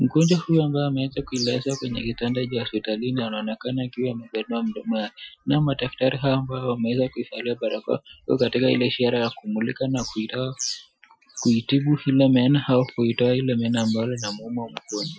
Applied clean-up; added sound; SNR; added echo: classical method Wiener filter.